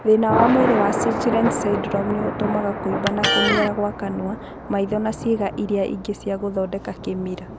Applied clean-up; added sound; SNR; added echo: none; Electric guitar + Thunder; 3 dB; none.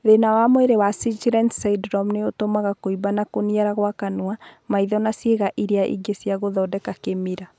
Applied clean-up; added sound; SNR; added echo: none; none; none; none.